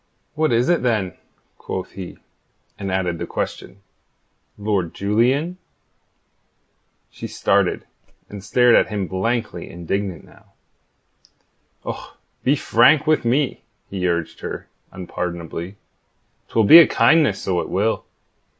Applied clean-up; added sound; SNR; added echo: none; none; none; none.